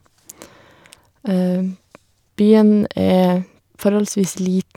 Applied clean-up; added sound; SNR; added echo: none; none; none; none.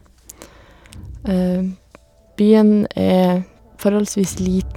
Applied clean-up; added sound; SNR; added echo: none; Crowd; 19 dB; none.